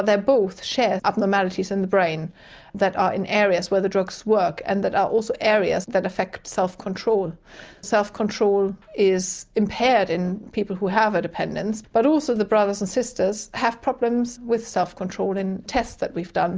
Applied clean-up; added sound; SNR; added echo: none; none; none; none.